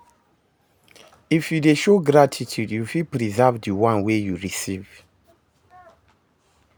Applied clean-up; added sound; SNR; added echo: none; none; none; none.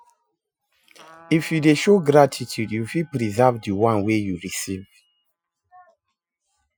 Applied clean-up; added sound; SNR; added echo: classical method Wiener filter.